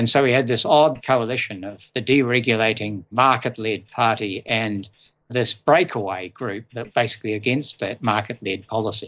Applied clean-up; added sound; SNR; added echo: neural mask model Resemble Enhance denoiser.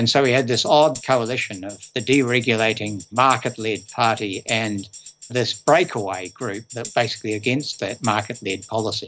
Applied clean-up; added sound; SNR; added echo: none; Tambourine; 18 dB; none.